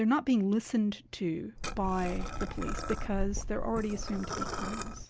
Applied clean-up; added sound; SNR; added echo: none; Liquid; 3 dB; none.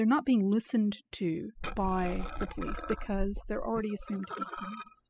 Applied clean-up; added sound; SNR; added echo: classical method spectral subtraction.